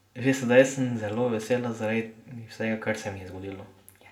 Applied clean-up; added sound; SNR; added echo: none; none; none; reverberation time 0.6 s.